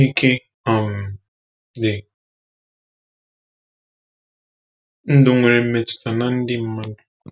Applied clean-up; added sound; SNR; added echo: none; none; none; none.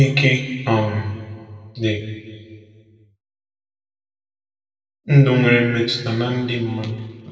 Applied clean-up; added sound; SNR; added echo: none; none; none; reverberation time 1.8 s.